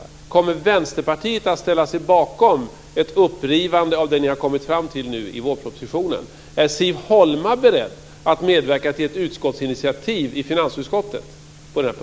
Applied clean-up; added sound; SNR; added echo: none; none; none; none.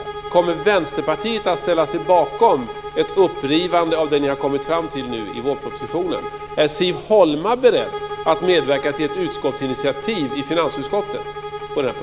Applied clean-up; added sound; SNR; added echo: none; Bowed string instrument; 11 dB; none.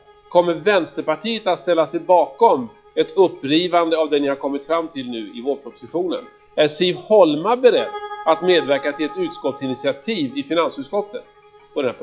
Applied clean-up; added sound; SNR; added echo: classical method log-MMSE.